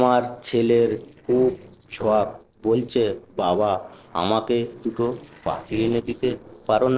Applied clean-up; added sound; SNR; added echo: neural separator model SepFormer DNS4.